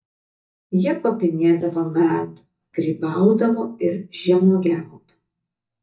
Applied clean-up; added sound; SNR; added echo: neural mask model DeepFilterNet 3.